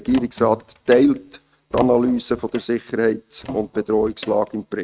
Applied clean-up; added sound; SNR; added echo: neural mask model RNNoise.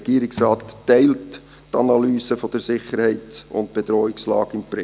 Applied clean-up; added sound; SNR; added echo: none; none; none; none.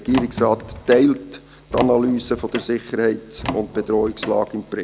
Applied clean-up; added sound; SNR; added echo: none; Door; 11 dB; none.